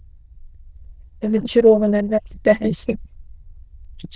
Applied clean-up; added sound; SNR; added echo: neural diffusion model UNIVERSE++.